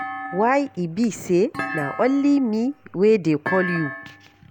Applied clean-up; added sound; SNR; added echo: none; Thump, thud; 11 dB; none.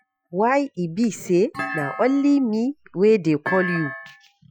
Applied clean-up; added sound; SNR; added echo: classical method Wiener filter.